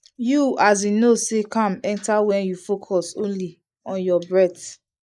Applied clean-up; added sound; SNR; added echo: neural mask model Resemble Enhance denoiser.